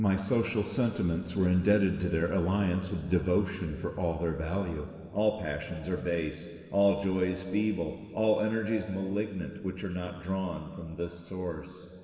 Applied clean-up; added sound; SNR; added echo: none; none; none; reverberation time 2.5 s.